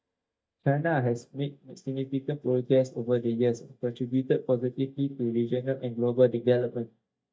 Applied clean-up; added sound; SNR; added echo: neural mask model DeepFilterNet 3.